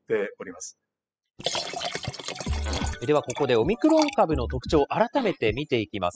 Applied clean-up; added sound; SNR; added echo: classical method spectral subtraction.